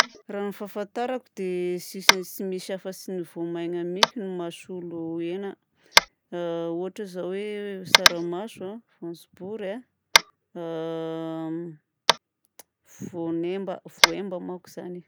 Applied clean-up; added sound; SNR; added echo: none; Tap; -4 dB; none.